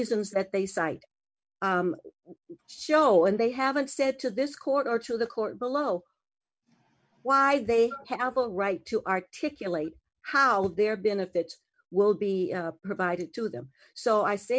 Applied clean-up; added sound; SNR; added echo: none; none; none; none.